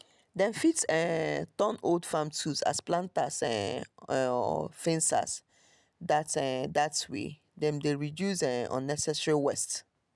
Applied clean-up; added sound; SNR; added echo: none; none; none; none.